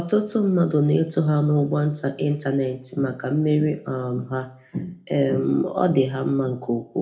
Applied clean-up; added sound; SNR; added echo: none; none; none; reverberation time 0.3 s.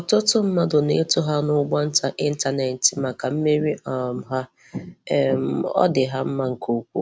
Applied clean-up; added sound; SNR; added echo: none; none; none; none.